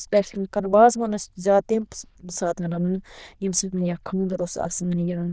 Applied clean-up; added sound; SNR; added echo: neural diffusion model UNIVERSE++.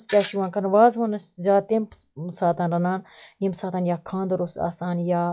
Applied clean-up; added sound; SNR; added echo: classical method log-MMSE.